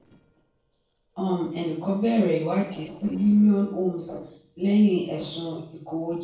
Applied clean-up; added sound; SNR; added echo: neural separator model SepFormer DNS4.